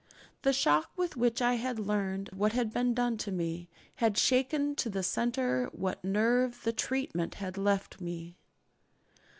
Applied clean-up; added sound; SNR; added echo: none; none; none; none.